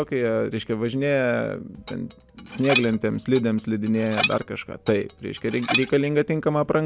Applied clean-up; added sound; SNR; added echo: none; Dishes, pots, and pans; 8 dB; none.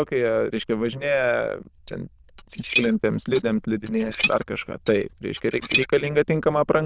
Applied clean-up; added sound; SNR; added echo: neural diffusion model UNIVERSE++.